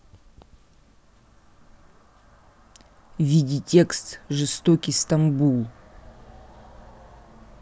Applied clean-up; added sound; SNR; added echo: none; none; none; none.